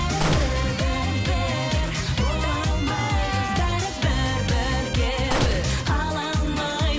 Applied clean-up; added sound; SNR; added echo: none; Gunshot, gunfire; 8 dB; none.